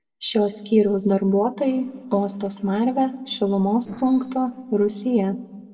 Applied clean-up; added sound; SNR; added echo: neural separator model SepFormer DNS4.